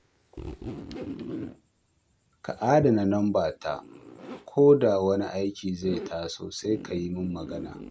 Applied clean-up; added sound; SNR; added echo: none; Zipper (clothing); 15 dB; none.